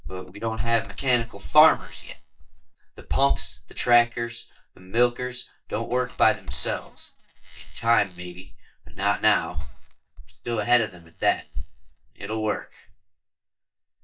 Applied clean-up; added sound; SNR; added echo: neural mask model DeepFilterNet 3.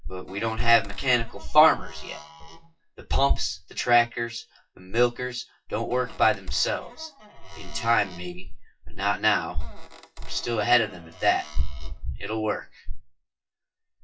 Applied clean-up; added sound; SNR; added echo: classical method WPE with log-MMSE.